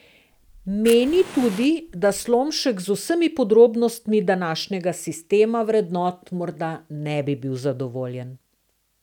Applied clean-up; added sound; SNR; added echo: none; Fire; 18 dB; none.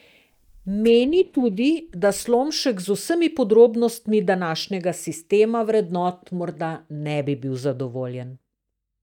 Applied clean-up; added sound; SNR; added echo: neural mask model DeepFilterNet 3.